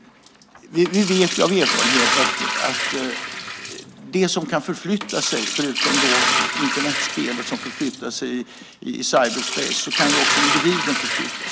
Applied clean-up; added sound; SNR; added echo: none; Liquid; 0 dB; none.